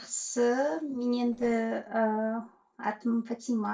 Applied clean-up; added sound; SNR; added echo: neural separator model SepFormer DNS4.